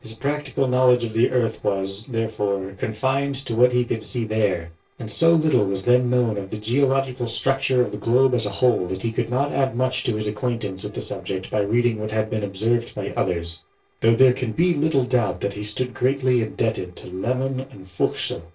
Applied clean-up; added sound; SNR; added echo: neural separator model SepFormer DNS4.